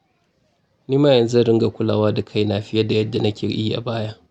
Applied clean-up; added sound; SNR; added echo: none; none; none; none.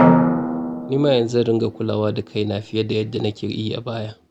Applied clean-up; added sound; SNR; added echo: none; Drum; 1 dB; none.